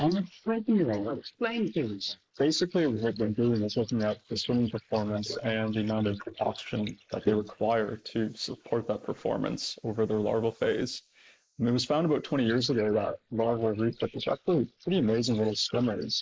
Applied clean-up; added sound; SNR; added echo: neural mask model Resemble Enhance denoiser.